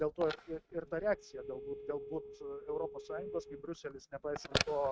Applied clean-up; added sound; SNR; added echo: neural mask model RNNoise.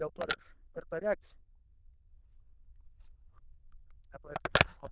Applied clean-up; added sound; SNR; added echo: neural diffusion model UNIVERSE++.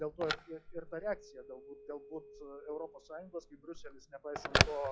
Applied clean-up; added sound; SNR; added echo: classical method log-MMSE.